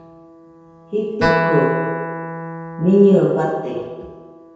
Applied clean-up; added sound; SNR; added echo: none; Acoustic guitar; 5 dB; reverberation time 1.1 s.